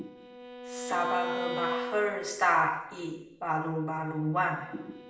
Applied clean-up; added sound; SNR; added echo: none; Bowed string instrument; 8 dB; reverberation time 0.7 s.